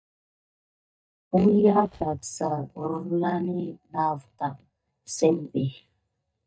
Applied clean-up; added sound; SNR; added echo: neural mask model DeepFilterNet 3.